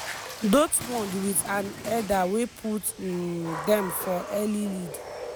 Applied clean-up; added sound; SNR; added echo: none; Water / Splash, splatter; 11 dB; none.